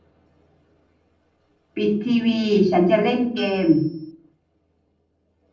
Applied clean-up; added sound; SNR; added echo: neural separator model SepFormer DNS4.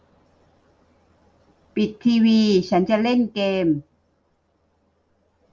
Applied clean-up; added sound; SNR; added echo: none; none; none; none.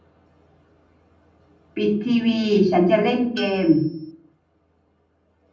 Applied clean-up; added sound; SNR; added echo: none; Tools; 17 dB; reverberation time 0.6 s.